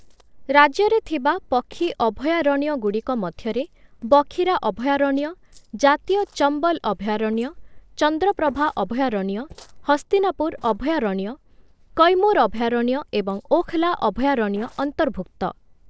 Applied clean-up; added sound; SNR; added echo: neural separator model SepFormer DNS4.